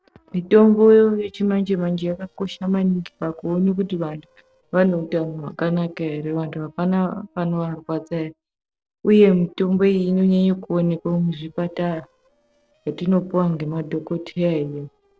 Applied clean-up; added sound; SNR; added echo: neural separator model SepFormer DNS4.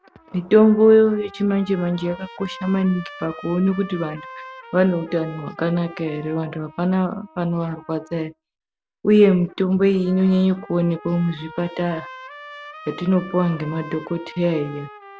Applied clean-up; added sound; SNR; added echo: none; Trumpet; 20 dB; none.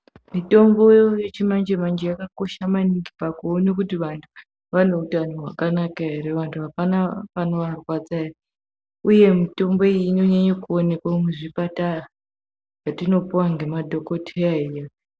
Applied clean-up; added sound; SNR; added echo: none; none; none; none.